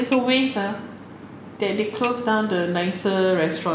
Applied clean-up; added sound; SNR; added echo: none; Dishes, pots, and pans / Chink, clink; 19 dB; none.